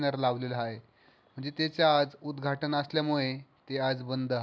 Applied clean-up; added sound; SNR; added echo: none; none; none; none.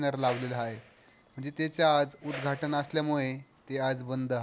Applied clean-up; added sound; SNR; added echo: none; Alarm + Whoosh, swoosh, swish; 12 dB; none.